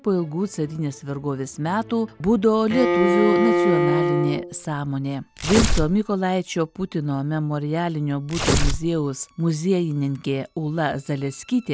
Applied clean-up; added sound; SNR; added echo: none; Bowed string instrument + Tearing; -1 dB; none.